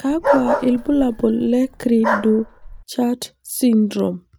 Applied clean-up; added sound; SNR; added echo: none; Bark; 5 dB; none.